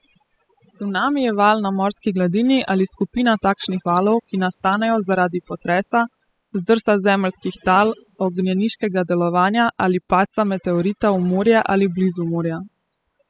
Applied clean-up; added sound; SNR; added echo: classical method spectral subtraction.